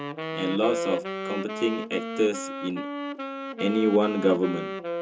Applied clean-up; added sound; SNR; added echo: none; Wind instrument, woodwind instrument; 5 dB; reverberation time 0.2 s.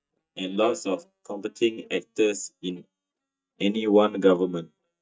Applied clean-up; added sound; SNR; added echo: neural mask model DeepFilterNet 3.